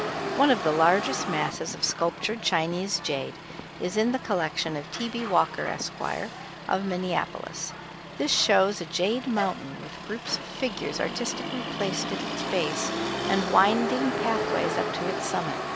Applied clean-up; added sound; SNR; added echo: none; Motor vehicle (road); 5 dB; none.